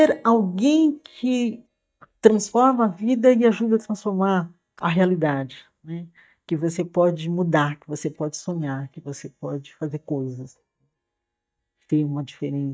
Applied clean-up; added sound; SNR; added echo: neural mask model DeepFilterNet 3.